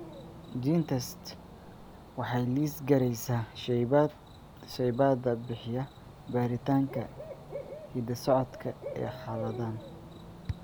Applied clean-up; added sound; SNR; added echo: none; Cricket / Bird; 14 dB; none.